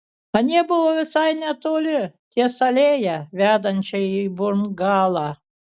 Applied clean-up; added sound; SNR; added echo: none; none; none; none.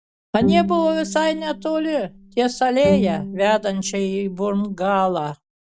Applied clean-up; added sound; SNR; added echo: none; Bowed string instrument; 6 dB; none.